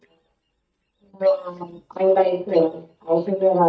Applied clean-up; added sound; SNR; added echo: neural mask model DeepFilterNet 3.